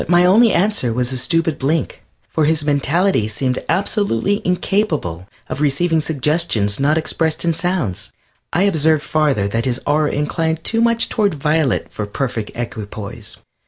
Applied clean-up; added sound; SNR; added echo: none; none; none; none.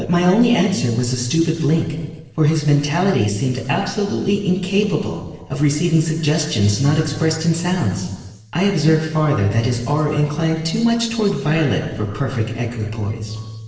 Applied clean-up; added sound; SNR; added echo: neural separator model SepFormer DNS4.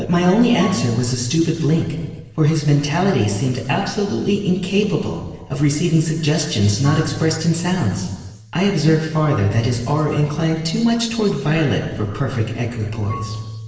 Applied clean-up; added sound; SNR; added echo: none; Marimba, xylophone / Wood; 19 dB; reverberation time 1.2 s.